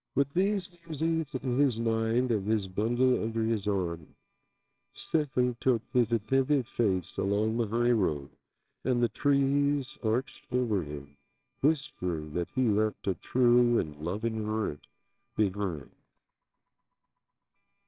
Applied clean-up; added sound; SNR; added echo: neural separator model SepFormer WHAMR!.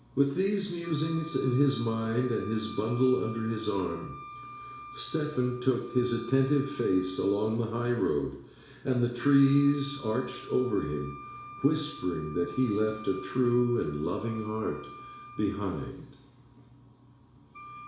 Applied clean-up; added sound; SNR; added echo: none; Wind instrument, woodwind instrument; 17 dB; reverberation time 0.7 s.